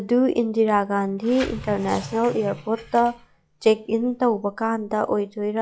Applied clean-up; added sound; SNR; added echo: classical method log-MMSE.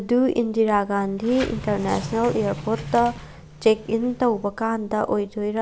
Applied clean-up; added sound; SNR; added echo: none; Sliding door; 12 dB; none.